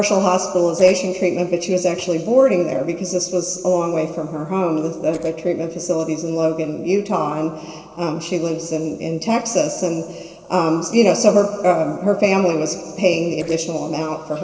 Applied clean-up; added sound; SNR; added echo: neural separator model SepFormer DNS4.